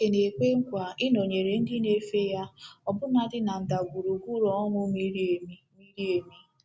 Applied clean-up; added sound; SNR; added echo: none; none; none; none.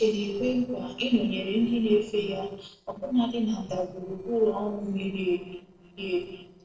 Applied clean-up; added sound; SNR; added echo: neural separator model SepFormer DNS4.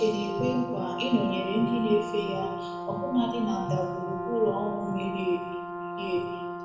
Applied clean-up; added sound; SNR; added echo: none; Brass instrument; 6 dB; reverberation time 1.0 s.